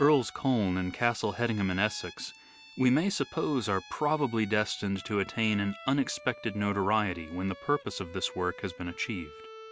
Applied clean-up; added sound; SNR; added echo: none; Bowed string instrument; 19 dB; none.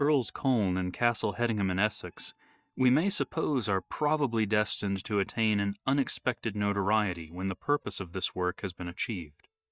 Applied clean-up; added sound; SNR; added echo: neural mask model DeepFilterNet 3.